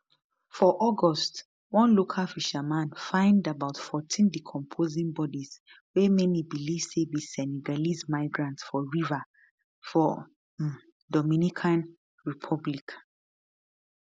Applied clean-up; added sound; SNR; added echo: none; none; none; none.